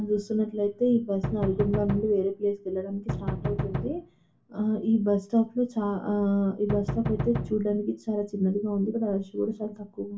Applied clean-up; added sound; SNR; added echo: none; Knock; 5 dB; reverberation time 0.2 s.